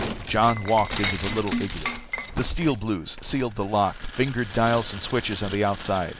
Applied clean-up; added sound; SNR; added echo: none; Shatter; 8 dB; none.